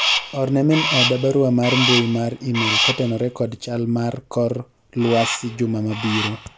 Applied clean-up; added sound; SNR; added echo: none; Crow; 4 dB; none.